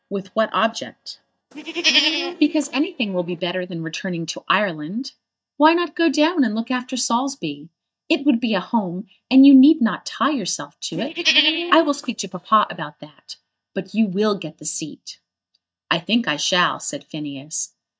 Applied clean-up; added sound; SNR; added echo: neural mask model DeepFilterNet 3.